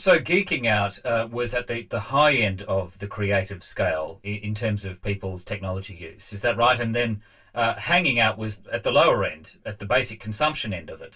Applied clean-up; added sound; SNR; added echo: none; none; none; reverberation time 0.1 s.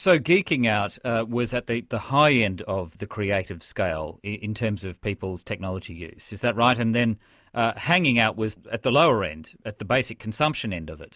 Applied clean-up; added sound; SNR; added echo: none; none; none; none.